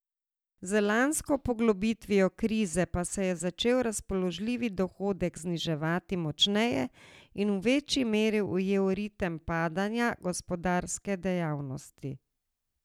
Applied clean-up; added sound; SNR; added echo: none; none; none; none.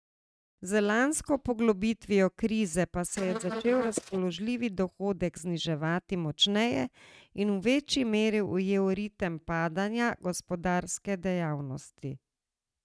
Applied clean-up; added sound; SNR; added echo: neural mask model RNNoise.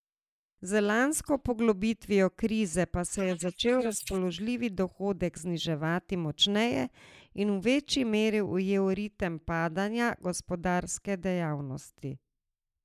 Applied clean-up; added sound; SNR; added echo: neural mask model Resemble Enhance denoiser.